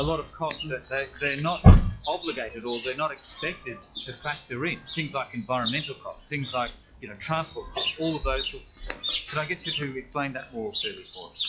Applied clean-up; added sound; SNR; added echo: classical method log-MMSE.